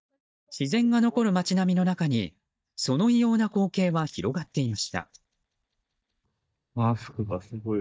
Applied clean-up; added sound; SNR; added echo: neural mask model DeepFilterNet 3.